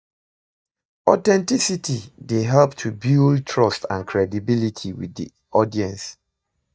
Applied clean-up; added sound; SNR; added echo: neural mask model DeepFilterNet 3.